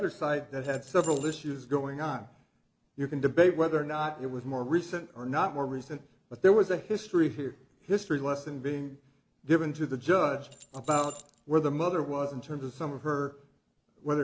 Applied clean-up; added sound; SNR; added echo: none; Keys jangling; 17 dB; none.